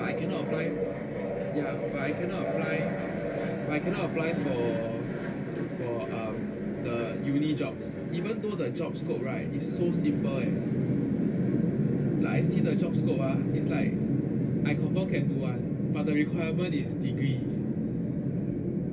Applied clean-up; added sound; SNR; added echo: none; Electric guitar; 20 dB; reverberation time 0.1 s.